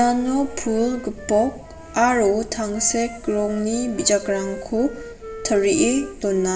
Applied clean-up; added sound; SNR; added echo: none; Wind instrument, woodwind instrument; 17 dB; reverberation time 1.9 s.